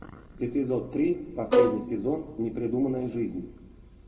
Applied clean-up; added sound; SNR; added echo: none; Bowed string instrument; -4 dB; reverberation time 0.8 s.